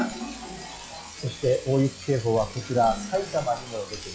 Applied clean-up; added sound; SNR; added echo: classical method log-MMSE.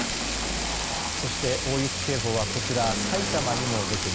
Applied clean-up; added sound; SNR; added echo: none; Frying (food) + Car passing by / Traffic noise, roadway noise; -2 dB; none.